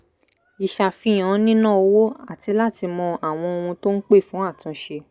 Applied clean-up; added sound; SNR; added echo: none; none; none; none.